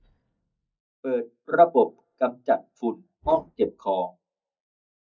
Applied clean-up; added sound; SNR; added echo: neural mask model DeepFilterNet 3.